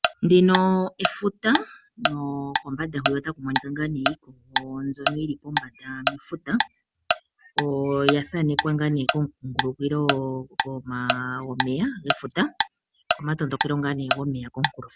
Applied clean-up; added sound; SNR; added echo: none; Tick-tock; 4 dB; none.